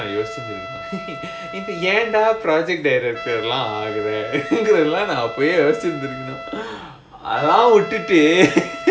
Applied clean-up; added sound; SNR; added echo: none; Trumpet; 13 dB; none.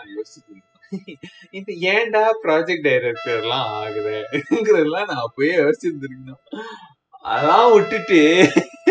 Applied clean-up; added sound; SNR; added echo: classical method spectral subtraction.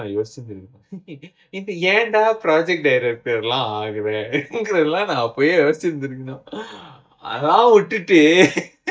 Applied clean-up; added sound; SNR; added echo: neural mask model DeepFilterNet 3.